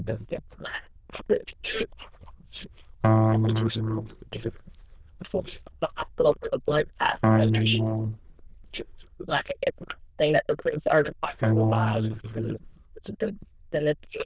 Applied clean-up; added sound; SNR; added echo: neural diffusion model UNIVERSE++.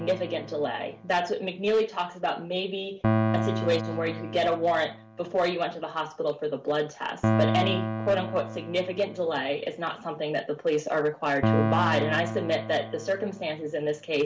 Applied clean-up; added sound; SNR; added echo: none; Piano; 4 dB; none.